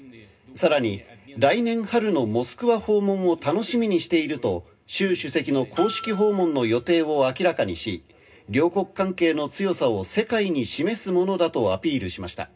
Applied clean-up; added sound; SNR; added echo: none; Bell; 16 dB; reverberation time 0.2 s.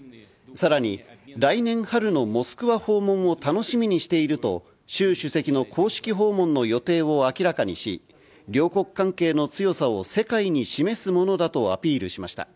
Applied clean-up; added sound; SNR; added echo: none; none; none; none.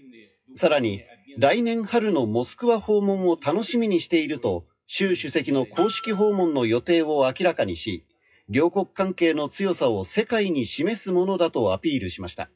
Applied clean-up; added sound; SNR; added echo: classical method WPE with log-MMSE.